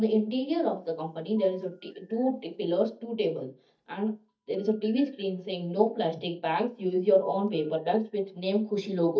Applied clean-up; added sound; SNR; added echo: neural mask model DeepFilterNet 3.